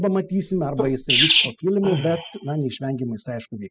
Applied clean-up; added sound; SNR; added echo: classical method spectral subtraction.